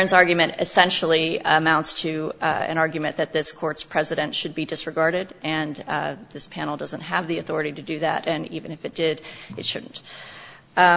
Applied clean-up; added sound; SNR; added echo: none; none; none; none.